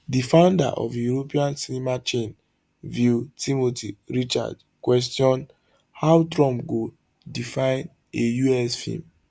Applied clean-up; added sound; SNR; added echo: none; none; none; none.